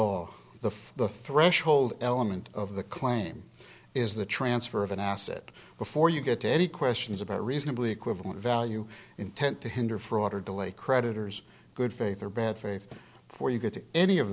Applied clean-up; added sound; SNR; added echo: none; none; none; none.